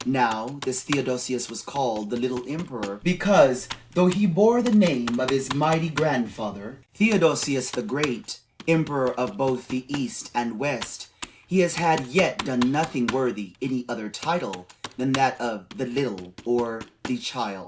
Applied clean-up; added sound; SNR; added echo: none; Computer keyboard; 15 dB; none.